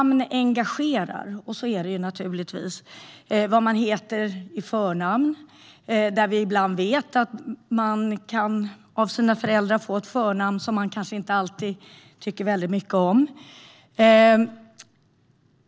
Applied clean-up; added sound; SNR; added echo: none; none; none; none.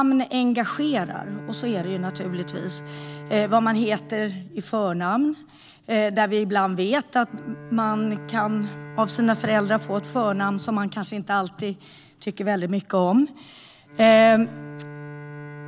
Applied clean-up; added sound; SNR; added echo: none; Bowed string instrument; 17 dB; none.